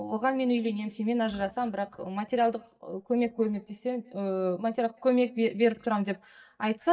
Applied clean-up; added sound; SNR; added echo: neural mask model DeepFilterNet 3.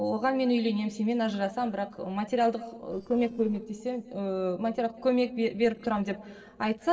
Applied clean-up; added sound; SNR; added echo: neural separator model SepFormer DNS4.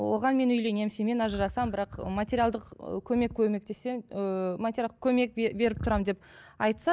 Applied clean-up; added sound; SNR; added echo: none; none; none; none.